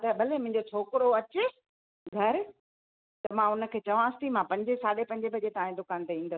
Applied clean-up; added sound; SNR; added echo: none; none; none; none.